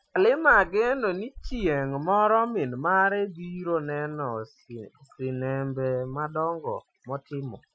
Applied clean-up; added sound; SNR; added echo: classical method Wiener filter.